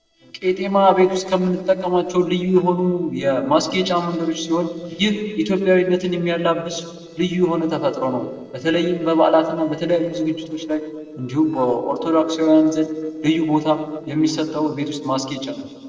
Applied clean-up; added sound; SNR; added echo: neural separator model SepFormer DNS4.